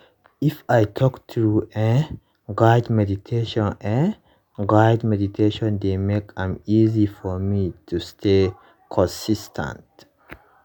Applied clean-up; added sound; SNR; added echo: none; none; none; none.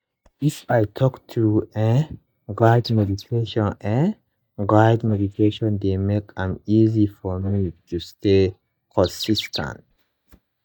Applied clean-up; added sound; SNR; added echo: neural mask model DeepFilterNet 3.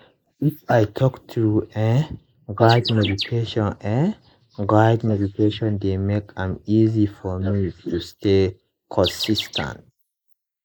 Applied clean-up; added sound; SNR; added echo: neural mask model Resemble Enhance denoiser.